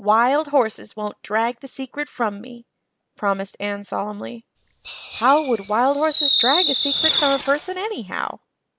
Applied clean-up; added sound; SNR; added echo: none; Fireworks; 1 dB; none.